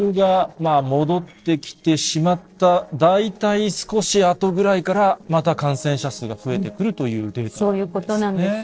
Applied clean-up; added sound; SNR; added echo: neural separator model SepFormer DNS4.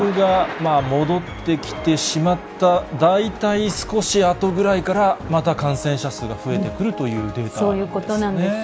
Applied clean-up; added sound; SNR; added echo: none; Thunder / Rain + Boom; 16 dB; none.